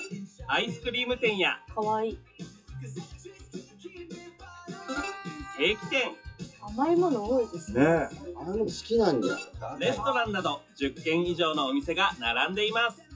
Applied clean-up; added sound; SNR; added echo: classical method WPE with log-MMSE.